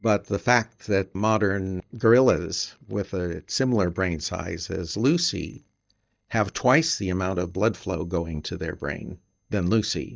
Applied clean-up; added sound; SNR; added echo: neural mask model DeepFilterNet 3.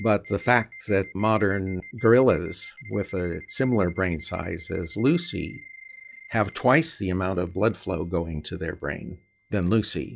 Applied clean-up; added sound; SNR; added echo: classical method log-MMSE.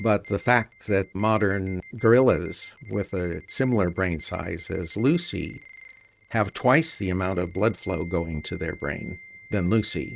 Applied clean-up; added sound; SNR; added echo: neural mask model RNNoise.